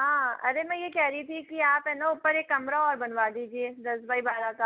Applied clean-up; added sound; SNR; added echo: none; none; none; none.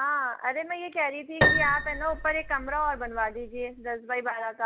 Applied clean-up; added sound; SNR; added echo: none; Piano; 0 dB; none.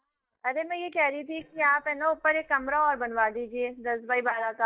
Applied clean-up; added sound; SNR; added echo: neural mask model DeepFilterNet 3.